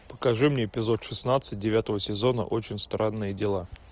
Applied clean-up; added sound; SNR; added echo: none; none; none; none.